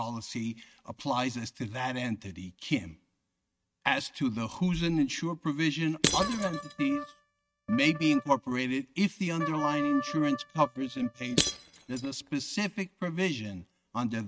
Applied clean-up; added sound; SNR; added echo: neural mask model RNNoise.